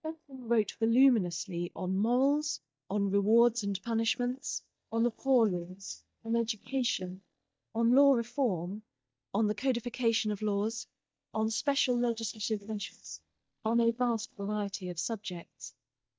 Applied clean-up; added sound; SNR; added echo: neural mask model DeepFilterNet 3.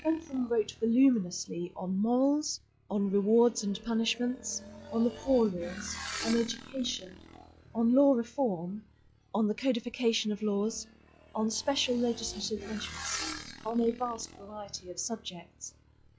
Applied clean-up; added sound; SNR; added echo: classical method log-MMSE.